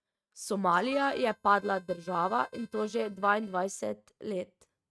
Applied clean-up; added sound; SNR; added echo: neural mask model RNNoise.